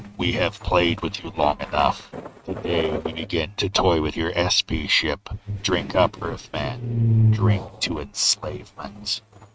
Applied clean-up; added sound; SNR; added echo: neural mask model RNNoise.